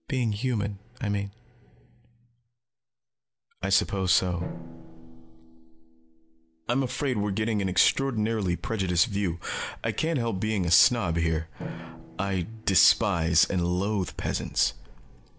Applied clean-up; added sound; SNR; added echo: none; Drum; 19 dB; none.